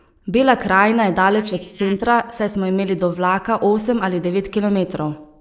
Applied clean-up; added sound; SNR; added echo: neural mask model Resemble Enhance denoiser.